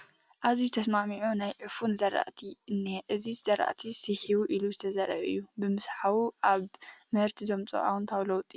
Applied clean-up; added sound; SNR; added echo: none; none; none; none.